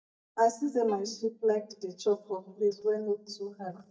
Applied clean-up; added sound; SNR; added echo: neural mask model DeepFilterNet 3.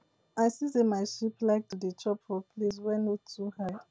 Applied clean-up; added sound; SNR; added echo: none; none; none; none.